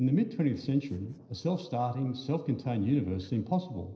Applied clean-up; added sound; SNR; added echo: neural separator model SepFormer DNS4.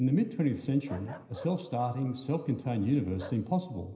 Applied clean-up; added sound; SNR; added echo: none; Bark; 20 dB; reverberation time 0.9 s.